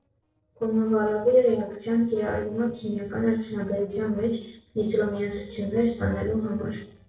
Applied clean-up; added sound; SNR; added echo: neural separator model SepFormer DNS4.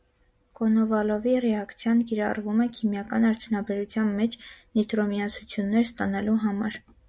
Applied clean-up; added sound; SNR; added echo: none; none; none; none.